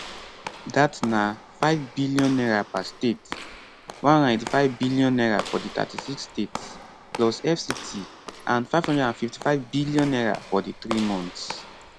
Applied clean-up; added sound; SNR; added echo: none; Walk, footsteps / Slam; 13 dB; none.